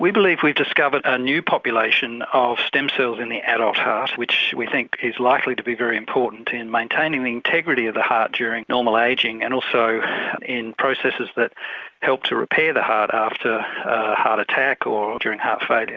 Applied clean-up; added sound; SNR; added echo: none; none; none; none.